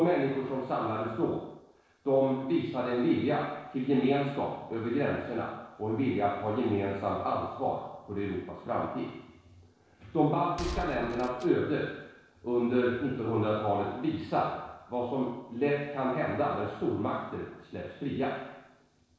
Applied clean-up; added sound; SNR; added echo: neural separator model SepFormer DNS4.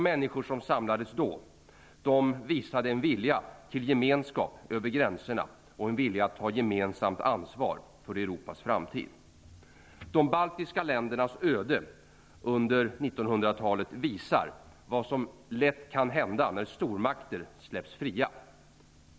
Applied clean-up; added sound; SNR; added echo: none; none; none; none.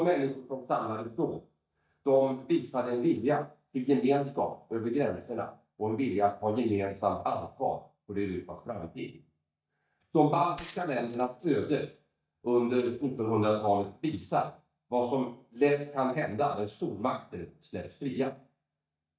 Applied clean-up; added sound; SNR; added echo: neural mask model DeepFilterNet 3.